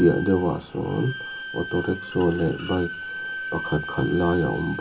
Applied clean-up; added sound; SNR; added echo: none; Bowed string instrument; 10 dB; reverberation time 0.2 s.